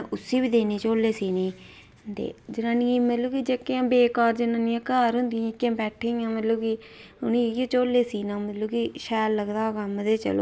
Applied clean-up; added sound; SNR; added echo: none; none; none; none.